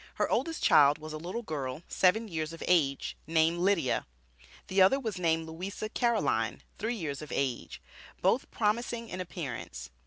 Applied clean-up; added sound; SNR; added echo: none; none; none; none.